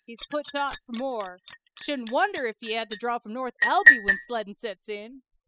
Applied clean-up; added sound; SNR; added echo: classical method spectral subtraction.